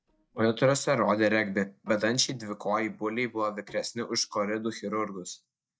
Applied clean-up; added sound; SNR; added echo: neural mask model DeepFilterNet 3.